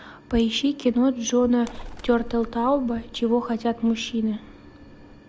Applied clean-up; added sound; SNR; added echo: none; Bird; 17 dB; none.